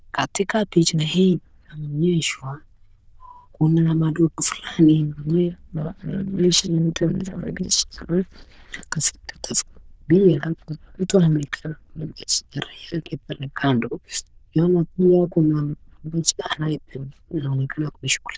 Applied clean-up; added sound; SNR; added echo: neural diffusion model UNIVERSE++.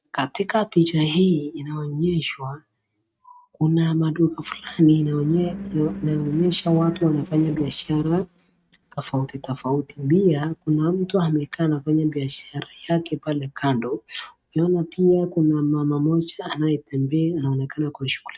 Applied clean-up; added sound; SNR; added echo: neural mask model RNNoise.